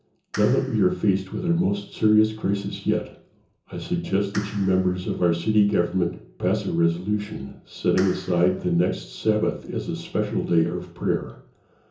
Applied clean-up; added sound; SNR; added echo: none; Clapping; 19 dB; reverberation time 0.6 s.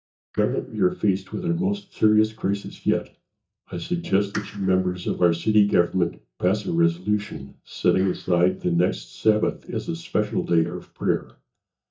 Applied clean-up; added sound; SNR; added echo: neural mask model DeepFilterNet 3.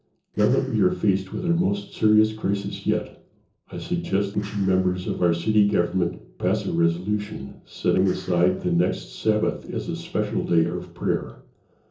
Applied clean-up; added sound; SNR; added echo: neural separator model SepFormer DNS4.